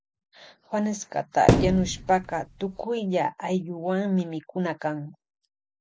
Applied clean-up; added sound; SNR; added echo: none; Thump, thud; -2 dB; none.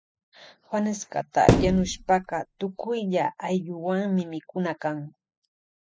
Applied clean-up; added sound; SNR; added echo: classical method spectral subtraction.